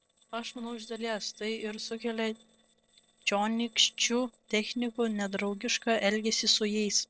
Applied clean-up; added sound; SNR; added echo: neural separator model SepFormer DNS4.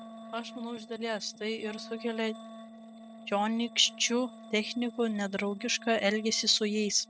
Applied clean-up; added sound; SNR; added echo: neural mask model RNNoise.